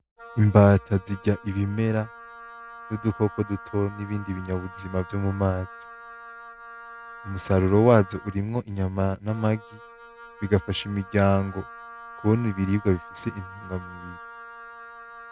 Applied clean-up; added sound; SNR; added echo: none; Wind instrument, woodwind instrument; 18 dB; none.